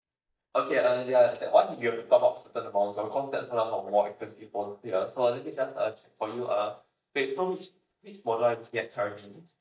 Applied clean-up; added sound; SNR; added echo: neural mask model DeepFilterNet 3.